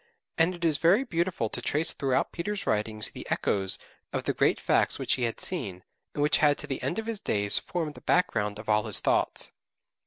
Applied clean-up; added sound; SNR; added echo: none; none; none; none.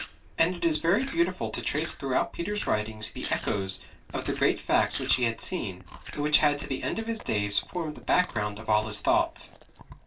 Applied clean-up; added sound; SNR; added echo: none; Chewing, mastication; 16 dB; reverberation time 0.2 s.